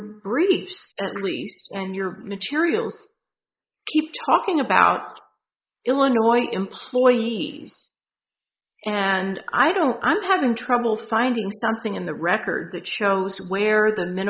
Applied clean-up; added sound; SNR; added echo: neural mask model Resemble Enhance denoiser.